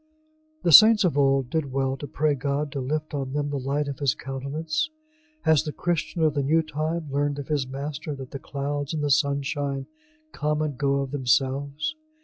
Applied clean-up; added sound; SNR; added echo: classical method log-MMSE.